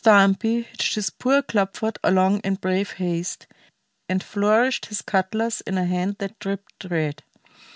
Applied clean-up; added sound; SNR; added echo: none; none; none; none.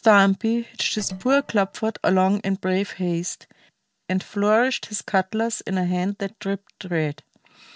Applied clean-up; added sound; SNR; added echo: neural separator model SepFormer DNS4.